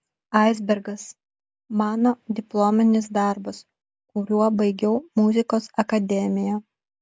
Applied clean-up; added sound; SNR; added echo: none; none; none; none.